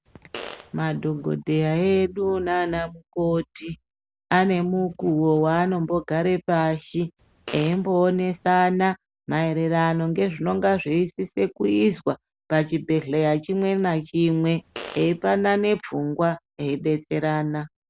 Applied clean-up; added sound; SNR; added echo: none; Fart; 18 dB; none.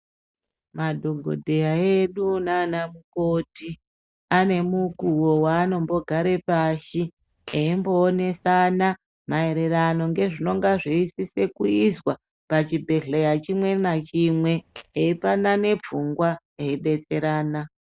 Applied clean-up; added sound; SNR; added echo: neural mask model DeepFilterNet 3.